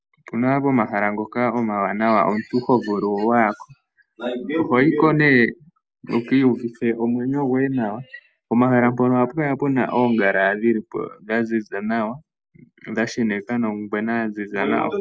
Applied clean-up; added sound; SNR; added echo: none; none; none; none.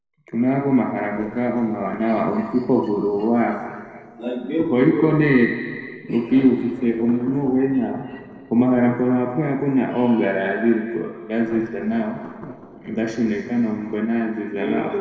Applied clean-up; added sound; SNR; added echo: neural separator model SepFormer DNS4.